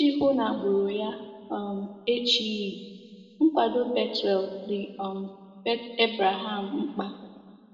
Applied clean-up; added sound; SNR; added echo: none; none; none; reverberation time 1.6 s.